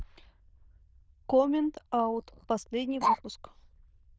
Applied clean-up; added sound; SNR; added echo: neural diffusion model UNIVERSE++.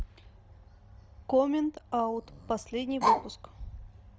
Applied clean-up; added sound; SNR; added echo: none; Bark; -1 dB; none.